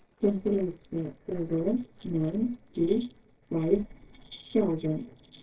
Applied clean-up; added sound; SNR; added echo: neural separator model SepFormer DNS4.